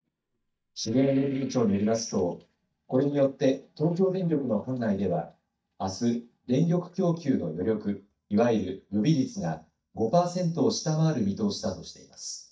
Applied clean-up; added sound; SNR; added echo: neural mask model DeepFilterNet 3.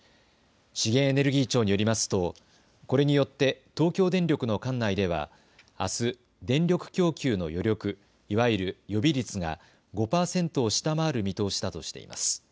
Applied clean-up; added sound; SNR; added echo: none; none; none; none.